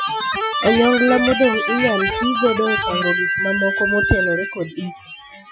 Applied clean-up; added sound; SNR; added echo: classical method Wiener filter.